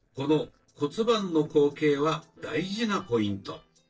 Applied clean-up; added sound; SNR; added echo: neural separator model SepFormer DNS4.